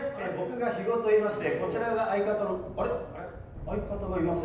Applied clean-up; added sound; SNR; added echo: none; Thunder / Rain; 14 dB; reverberation time 0.9 s.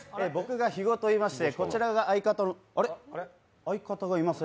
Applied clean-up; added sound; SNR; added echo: none; none; none; none.